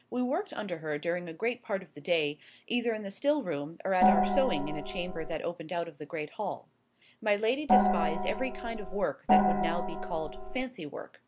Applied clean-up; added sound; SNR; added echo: none; Gong; -4 dB; none.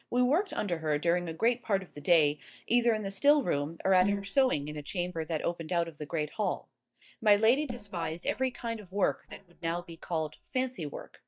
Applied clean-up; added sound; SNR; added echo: neural mask model DeepFilterNet 3.